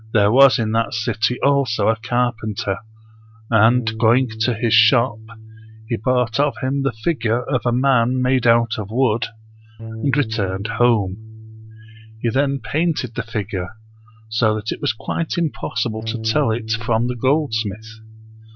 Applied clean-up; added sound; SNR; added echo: none; Bass guitar; 15 dB; none.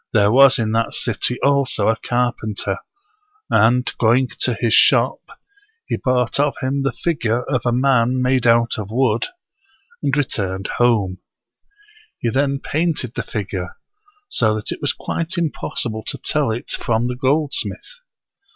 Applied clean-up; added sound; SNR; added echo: none; none; none; none.